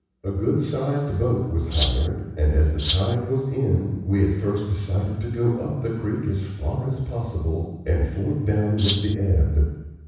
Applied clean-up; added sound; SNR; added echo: none; Rattle (instrument); -3 dB; reverberation time 1.1 s.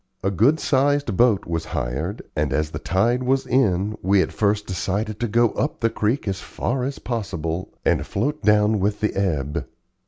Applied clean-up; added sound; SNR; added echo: none; none; none; none.